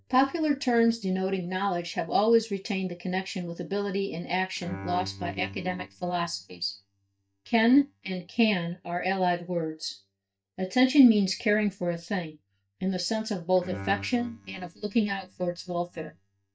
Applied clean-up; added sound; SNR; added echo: neural mask model DeepFilterNet 3.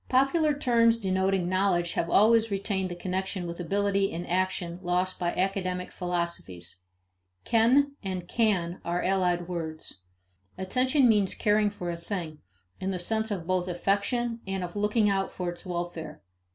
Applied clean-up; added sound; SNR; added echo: none; none; none; none.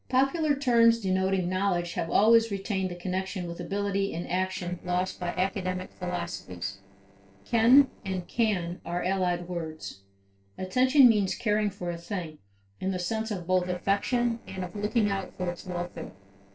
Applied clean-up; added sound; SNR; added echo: neural separator model SepFormer DNS4.